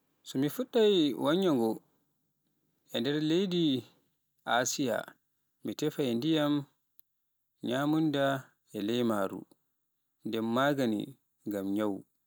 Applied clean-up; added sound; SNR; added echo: none; none; none; none.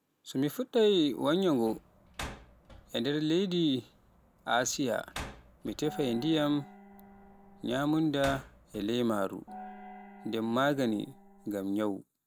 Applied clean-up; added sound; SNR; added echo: none; Gong + Slam; 17 dB; none.